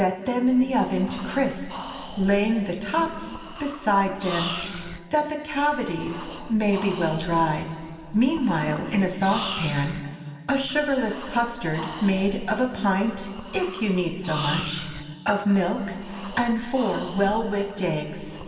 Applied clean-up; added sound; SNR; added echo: none; Breathing; 13 dB; reverberation time 2.4 s.